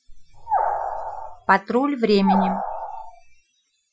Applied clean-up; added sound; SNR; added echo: classical method Wiener filter.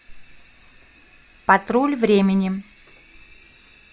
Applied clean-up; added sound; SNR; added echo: none; none; none; none.